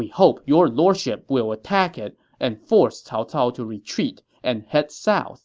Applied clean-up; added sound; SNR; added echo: none; none; none; none.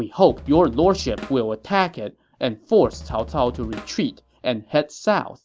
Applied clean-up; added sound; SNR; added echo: none; Drum kit; 16 dB; none.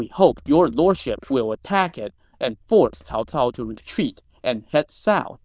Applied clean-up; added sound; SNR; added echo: neural diffusion model UNIVERSE++.